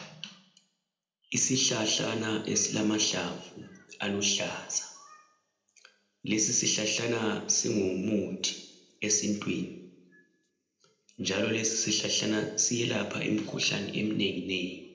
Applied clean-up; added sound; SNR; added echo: none; none; none; reverberation time 0.7 s.